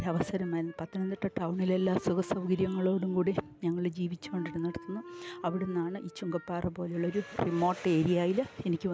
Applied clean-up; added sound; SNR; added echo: none; Wind instrument, woodwind instrument; 19 dB; none.